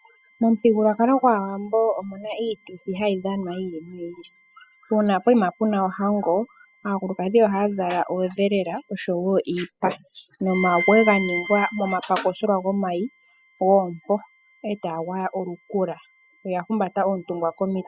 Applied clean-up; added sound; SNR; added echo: classical method spectral subtraction.